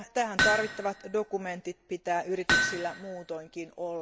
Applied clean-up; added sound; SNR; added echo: none; Hammer; -1 dB; none.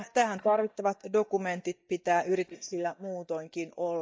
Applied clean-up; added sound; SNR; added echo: neural mask model DeepFilterNet 3.